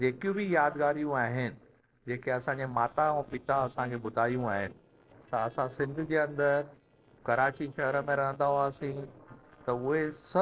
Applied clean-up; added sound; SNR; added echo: neural separator model SepFormer DNS4.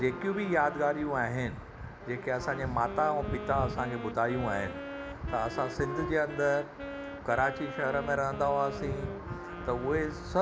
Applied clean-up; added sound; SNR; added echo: none; Wind instrument, woodwind instrument; 10 dB; none.